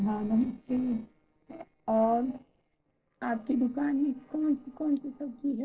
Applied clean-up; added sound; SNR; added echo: neural separator model SepFormer DNS4.